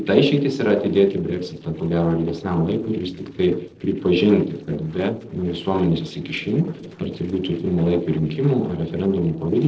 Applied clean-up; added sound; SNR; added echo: neural separator model SepFormer DNS4.